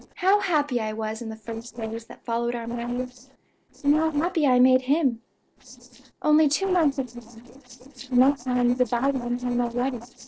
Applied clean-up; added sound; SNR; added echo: neural separator model SepFormer DNS4.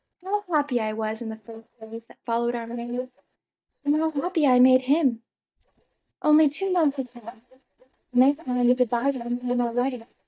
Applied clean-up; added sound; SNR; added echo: neural mask model DeepFilterNet 3.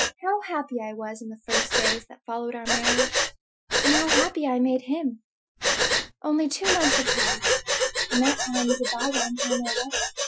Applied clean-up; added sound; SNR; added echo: classical method Wiener filter.